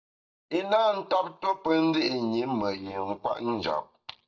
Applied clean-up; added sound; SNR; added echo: neural mask model DeepFilterNet 3.